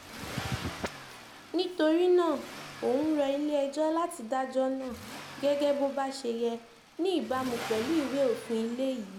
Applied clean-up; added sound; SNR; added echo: none; Accelerating, revving, vroom; 15 dB; none.